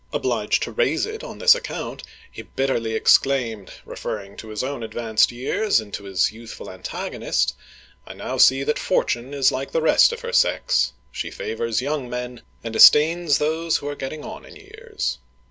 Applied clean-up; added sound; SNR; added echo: none; none; none; none.